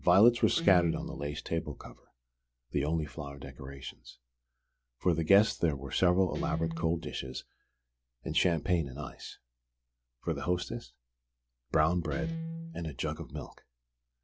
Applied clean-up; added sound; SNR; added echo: none; Guitar; 9 dB; none.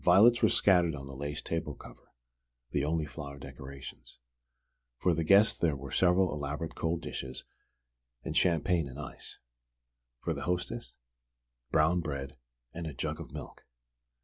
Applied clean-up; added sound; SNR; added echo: none; none; none; none.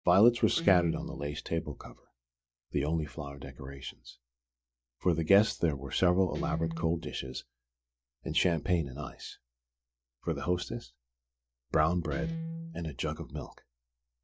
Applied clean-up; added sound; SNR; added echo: neural mask model DeepFilterNet 3.